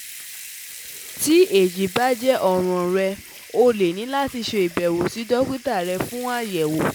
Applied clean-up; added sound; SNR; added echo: none; Sink (filling or washing) / Water tap, faucet / Liquid; 17 dB; none.